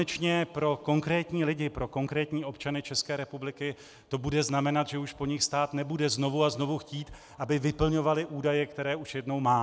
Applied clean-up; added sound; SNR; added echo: none; none; none; none.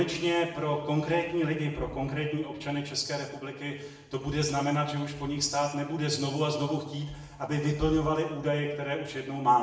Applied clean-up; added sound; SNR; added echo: none; none; none; reverberation time 0.9 s.